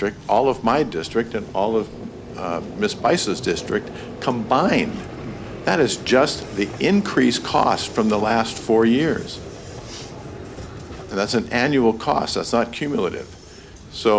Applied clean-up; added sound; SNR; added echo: none; Vehicle; 14 dB; none.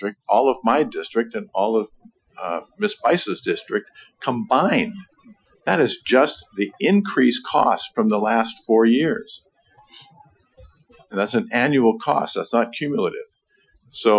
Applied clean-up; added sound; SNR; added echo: classical method Wiener filter.